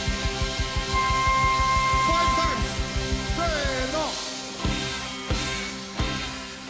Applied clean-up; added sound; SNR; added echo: none; Wind instrument, woodwind instrument; -1 dB; none.